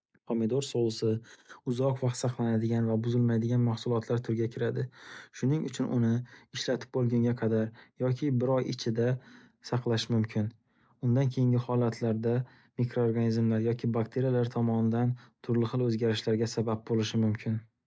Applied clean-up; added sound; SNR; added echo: none; none; none; none.